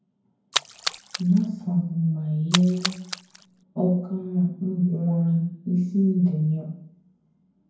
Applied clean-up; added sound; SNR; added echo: none; Splash, splatter; 6 dB; reverberation time 0.9 s.